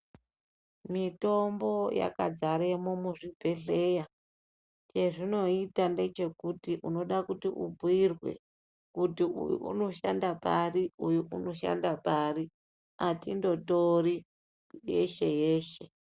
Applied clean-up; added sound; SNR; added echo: none; none; none; none.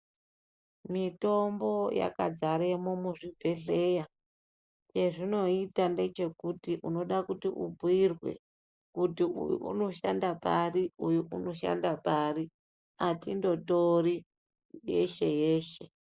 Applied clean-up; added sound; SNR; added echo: neural mask model Resemble Enhance denoiser.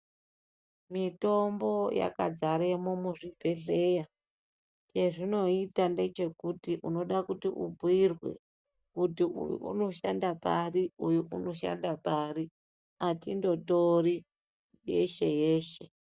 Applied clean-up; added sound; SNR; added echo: neural mask model DeepFilterNet 3.